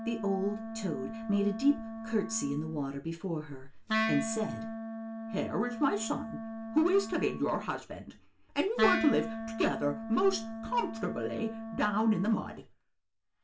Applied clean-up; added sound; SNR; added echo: none; Wind instrument, woodwind instrument; 6 dB; reverberation time 0.2 s.